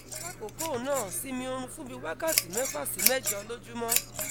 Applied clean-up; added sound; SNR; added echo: none; Scissors; -1 dB; none.